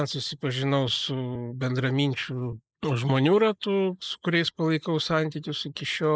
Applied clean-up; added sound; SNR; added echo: neural mask model Resemble Enhance denoiser.